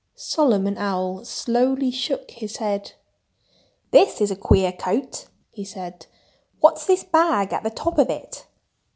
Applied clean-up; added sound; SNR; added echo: none; none; none; none.